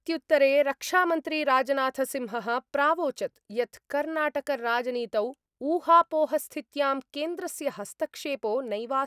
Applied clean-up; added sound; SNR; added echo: none; none; none; none.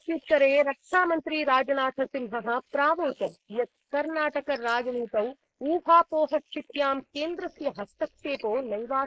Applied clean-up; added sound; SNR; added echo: neural mask model Resemble Enhance denoiser.